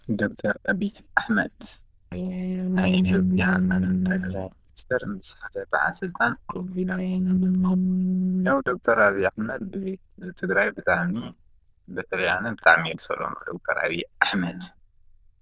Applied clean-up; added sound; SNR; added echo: neural diffusion model UNIVERSE++.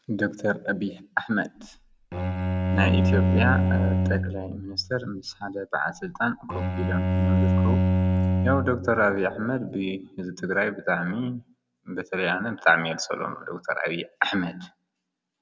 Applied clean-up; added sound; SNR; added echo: none; Bowed string instrument; -4 dB; none.